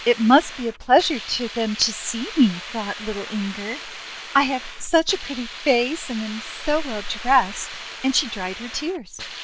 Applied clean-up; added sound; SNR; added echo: none; Hiss; 13 dB; none.